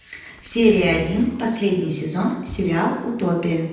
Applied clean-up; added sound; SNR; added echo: none; Zipper (clothing); 17 dB; reverberation time 0.9 s.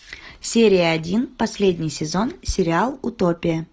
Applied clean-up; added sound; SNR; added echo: none; none; none; none.